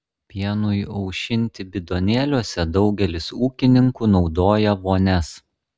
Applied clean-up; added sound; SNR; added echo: none; none; none; none.